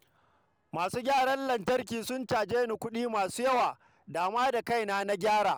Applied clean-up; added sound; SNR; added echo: none; none; none; none.